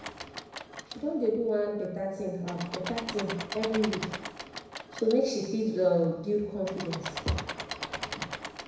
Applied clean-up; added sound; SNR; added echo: none; Engine / Mechanisms; 9 dB; reverberation time 1.0 s.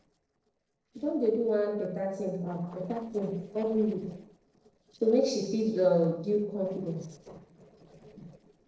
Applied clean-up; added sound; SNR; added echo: neural separator model SepFormer DNS4.